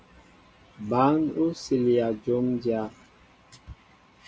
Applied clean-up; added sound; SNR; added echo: none; none; none; none.